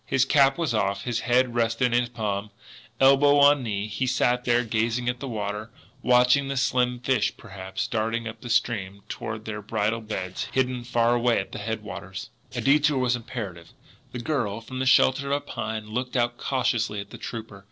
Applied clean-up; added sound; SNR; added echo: neural separator model SepFormer DNS4.